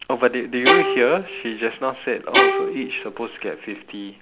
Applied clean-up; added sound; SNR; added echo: none; Bowed string instrument; -2 dB; none.